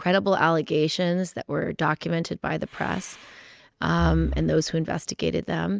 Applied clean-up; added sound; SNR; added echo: neural mask model RNNoise.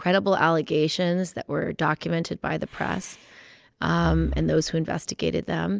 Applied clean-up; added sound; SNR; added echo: neural mask model DeepFilterNet 3.